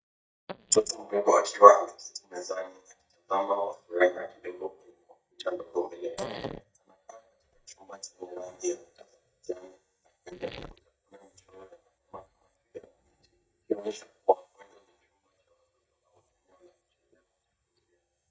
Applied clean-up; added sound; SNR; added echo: neural mask model DeepFilterNet 3.